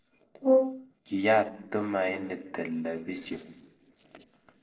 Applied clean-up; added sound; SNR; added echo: neural separator model SepFormer DNS4.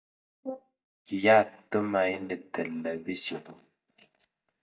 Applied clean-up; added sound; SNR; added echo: neural mask model DeepFilterNet 3.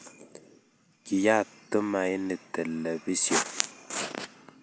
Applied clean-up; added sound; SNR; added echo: none; none; none; none.